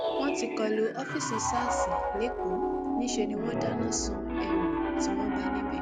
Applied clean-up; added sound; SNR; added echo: none; Piano; -4 dB; none.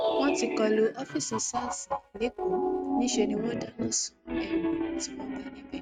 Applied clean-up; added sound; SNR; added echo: neural mask model RNNoise.